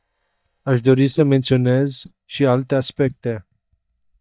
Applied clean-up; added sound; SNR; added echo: neural mask model DeepFilterNet 3.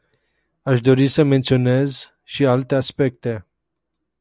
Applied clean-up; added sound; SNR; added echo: none; none; none; none.